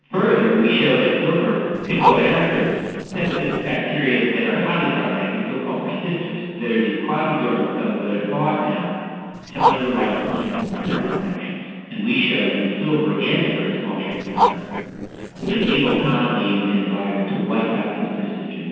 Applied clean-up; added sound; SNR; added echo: neural separator model SepFormer DNS4.